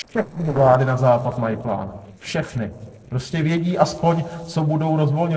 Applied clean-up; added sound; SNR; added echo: neural separator model SepFormer DNS4.